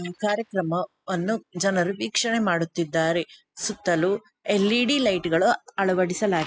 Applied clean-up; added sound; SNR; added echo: classical method spectral subtraction.